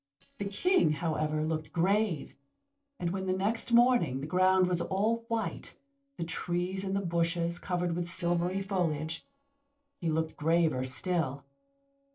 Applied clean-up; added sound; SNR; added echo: neural separator model SepFormer DNS4.